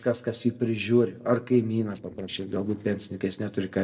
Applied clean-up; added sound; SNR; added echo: neural separator model SepFormer DNS4.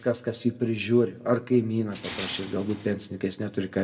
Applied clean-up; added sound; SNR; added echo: none; Tools; 12 dB; reverberation time 1.0 s.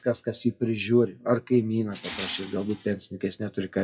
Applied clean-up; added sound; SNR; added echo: classical method WPE with log-MMSE.